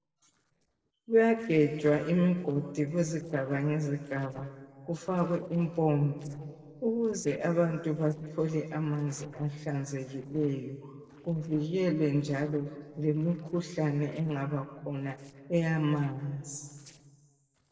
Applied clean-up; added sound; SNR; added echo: neural separator model SepFormer DNS4.